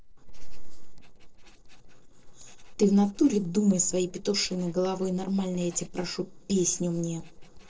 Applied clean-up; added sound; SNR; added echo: neural separator model SepFormer DNS4.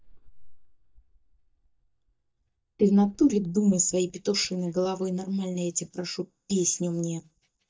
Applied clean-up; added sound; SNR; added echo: neural mask model DeepFilterNet 3.